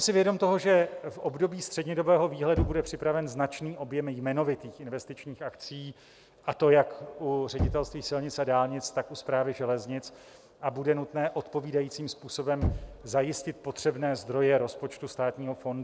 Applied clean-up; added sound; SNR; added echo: none; Knock; 12 dB; none.